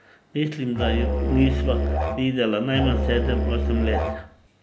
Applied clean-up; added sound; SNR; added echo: none; Musical instrument; -1 dB; none.